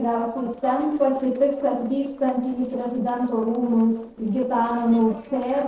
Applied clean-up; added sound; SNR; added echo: neural separator model SepFormer DNS4.